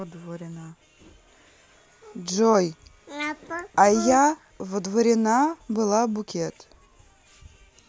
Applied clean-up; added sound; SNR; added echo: none; none; none; none.